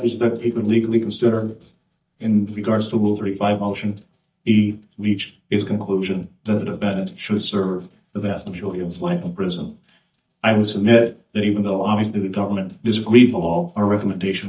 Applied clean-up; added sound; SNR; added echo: neural mask model DeepFilterNet 3.